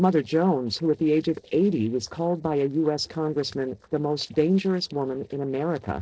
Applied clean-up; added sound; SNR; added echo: neural separator model SepFormer DNS4.